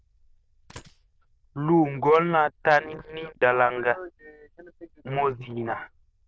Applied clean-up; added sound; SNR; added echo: neural diffusion model UNIVERSE++.